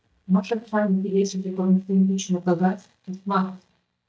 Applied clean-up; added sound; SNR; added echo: neural mask model DeepFilterNet 3.